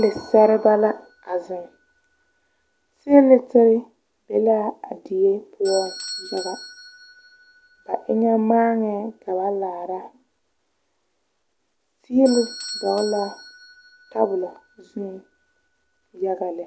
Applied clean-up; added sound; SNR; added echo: none; Bell / Doorbell; 19 dB; none.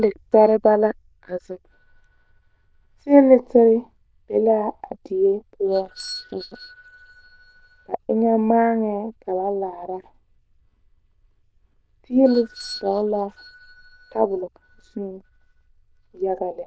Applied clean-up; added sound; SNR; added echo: neural diffusion model UNIVERSE++.